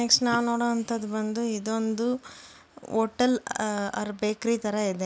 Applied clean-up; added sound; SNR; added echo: none; none; none; none.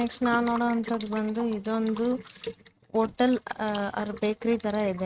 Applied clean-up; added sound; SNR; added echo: neural mask model RNNoise.